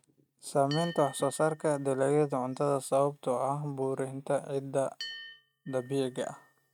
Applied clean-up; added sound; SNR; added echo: neural mask model RNNoise.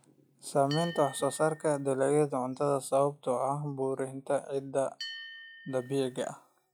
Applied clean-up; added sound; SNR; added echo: classical method log-MMSE.